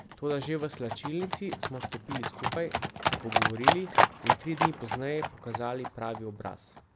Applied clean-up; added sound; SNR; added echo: none; Livestock, farm animals, working animals; -4 dB; none.